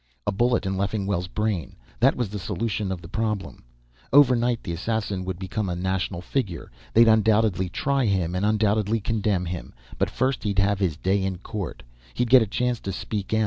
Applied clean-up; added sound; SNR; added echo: none; none; none; none.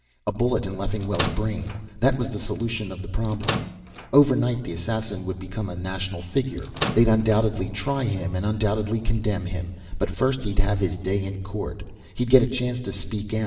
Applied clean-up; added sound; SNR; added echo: none; Microwave oven; 7 dB; reverberation time 1.8 s.